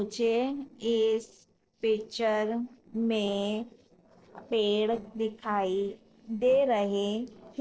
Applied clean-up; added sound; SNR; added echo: neural separator model SepFormer DNS4.